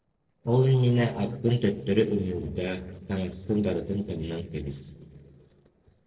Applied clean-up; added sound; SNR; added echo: neural separator model SepFormer DNS4.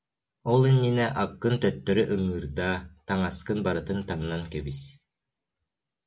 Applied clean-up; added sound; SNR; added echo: none; none; none; none.